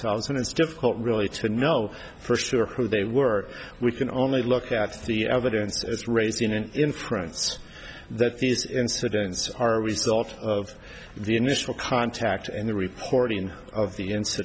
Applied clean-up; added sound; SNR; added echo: none; none; none; none.